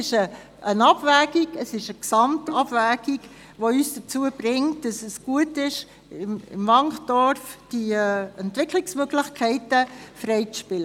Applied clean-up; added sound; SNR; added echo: none; Bowed string instrument; 18 dB; none.